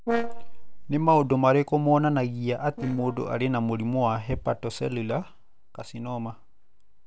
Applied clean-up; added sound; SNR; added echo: neural separator model SepFormer DNS4.